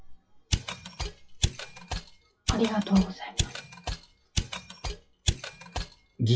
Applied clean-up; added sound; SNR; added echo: classical method WPE with log-MMSE.